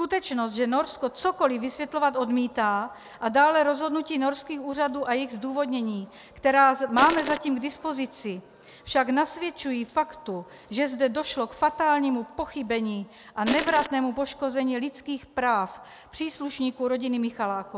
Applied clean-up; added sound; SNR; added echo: none; Crushing; 4 dB; none.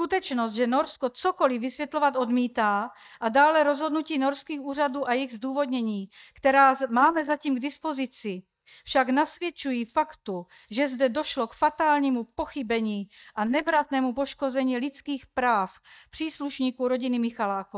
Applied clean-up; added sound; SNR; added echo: neural mask model DeepFilterNet 3.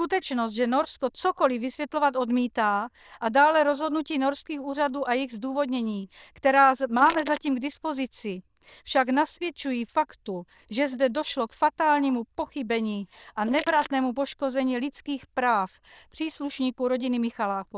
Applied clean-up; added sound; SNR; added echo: neural diffusion model UNIVERSE++.